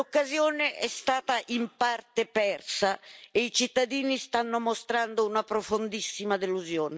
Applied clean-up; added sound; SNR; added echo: none; none; none; none.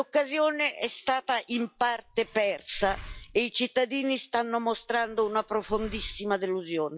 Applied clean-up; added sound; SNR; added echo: classical method log-MMSE.